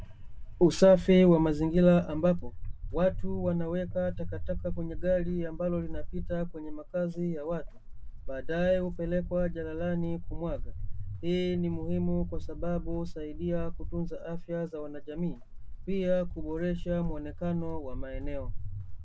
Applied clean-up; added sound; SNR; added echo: none; Walk, footsteps; 5 dB; none.